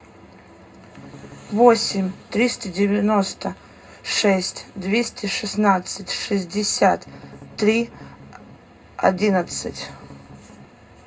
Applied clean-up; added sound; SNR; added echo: none; Strum; 19 dB; reverberation time 0.2 s.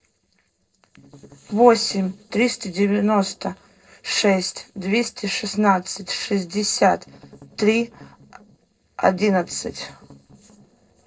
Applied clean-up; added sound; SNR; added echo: neural separator model SepFormer DNS4.